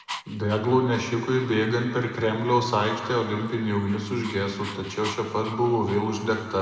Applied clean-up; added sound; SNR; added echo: none; Dog; 19 dB; reverberation time 2.0 s.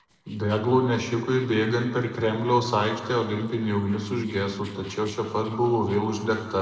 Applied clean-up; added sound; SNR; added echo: neural separator model SepFormer DNS4.